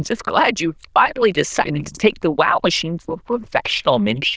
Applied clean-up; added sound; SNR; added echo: neural diffusion model UNIVERSE++.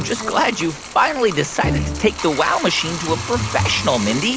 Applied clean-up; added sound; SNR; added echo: none; Bathtub (filling or washing); 11 dB; none.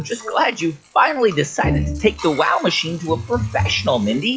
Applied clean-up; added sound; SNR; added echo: classical method log-MMSE.